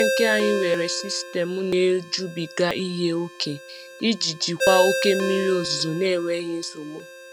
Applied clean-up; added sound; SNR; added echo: none; Ringtone; 6 dB; none.